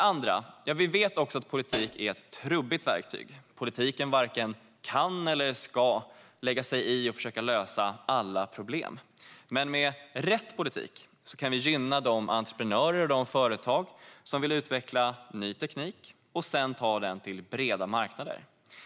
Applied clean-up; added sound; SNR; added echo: none; Hi-hat; 2 dB; none.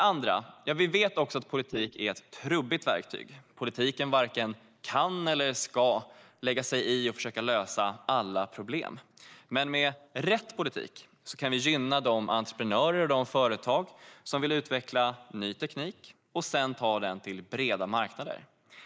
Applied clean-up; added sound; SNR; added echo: neural mask model Resemble Enhance denoiser.